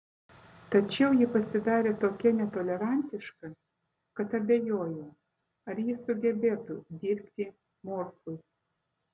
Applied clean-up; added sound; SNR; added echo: none; none; none; none.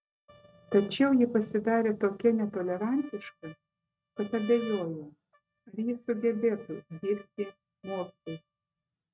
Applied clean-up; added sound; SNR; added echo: neural mask model RNNoise.